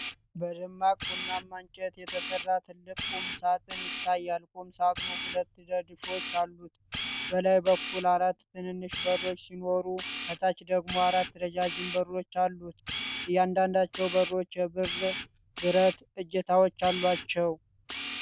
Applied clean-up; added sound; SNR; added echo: none; Camera; 8 dB; none.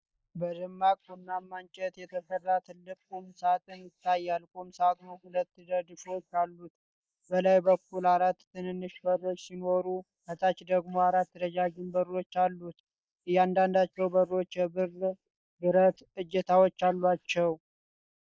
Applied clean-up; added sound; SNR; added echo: neural mask model Resemble Enhance denoiser.